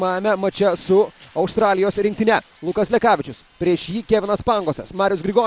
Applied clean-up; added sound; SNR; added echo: none; none; none; none.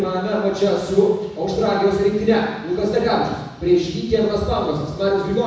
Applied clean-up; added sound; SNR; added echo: none; none; none; reverberation time 1.1 s.